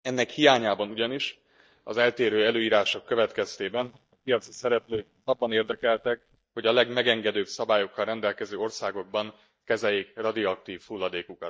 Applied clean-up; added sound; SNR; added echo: neural mask model DeepFilterNet 3.